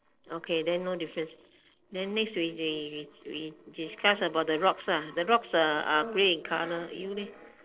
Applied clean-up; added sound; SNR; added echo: neural separator model SepFormer DNS4.